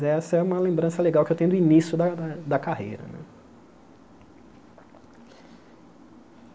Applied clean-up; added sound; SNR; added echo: none; none; none; none.